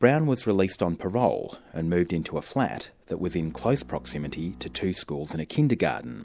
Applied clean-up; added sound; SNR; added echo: none; Bowed string instrument; 20 dB; none.